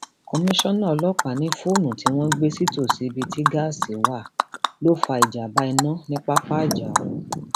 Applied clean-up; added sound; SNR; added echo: none; Animal; 2 dB; none.